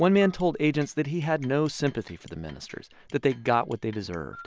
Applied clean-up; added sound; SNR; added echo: none; none; none; none.